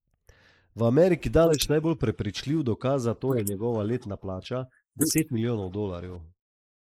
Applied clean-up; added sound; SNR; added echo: neural mask model Resemble Enhance denoiser.